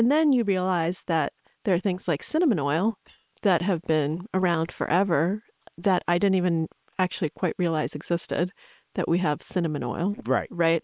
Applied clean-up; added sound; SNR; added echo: neural separator model SepFormer WHAM!.